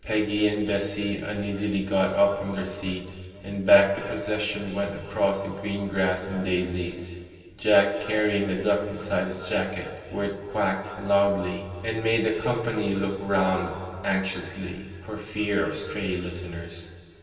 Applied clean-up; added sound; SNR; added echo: none; none; none; reverberation time 2.4 s.